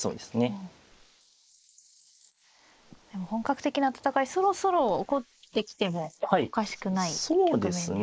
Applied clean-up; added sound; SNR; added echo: neural mask model Resemble Enhance denoiser.